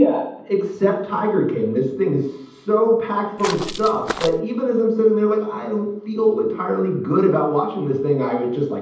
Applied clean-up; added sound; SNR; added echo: none; Walk, footsteps; 9 dB; reverberation time 0.8 s.